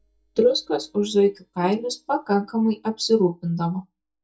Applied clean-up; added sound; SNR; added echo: neural mask model DeepFilterNet 3.